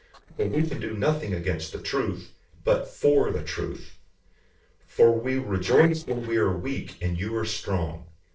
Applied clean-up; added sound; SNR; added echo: neural separator model SepFormer DNS4.